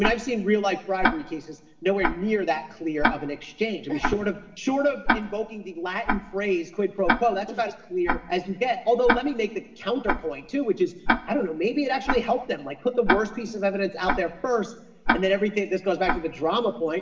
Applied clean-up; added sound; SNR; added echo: none; Tick-tock; 4 dB; reverberation time 0.8 s.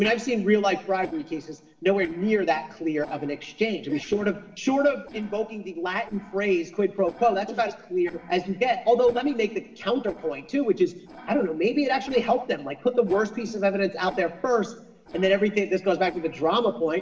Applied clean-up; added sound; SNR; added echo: neural separator model SepFormer DNS4.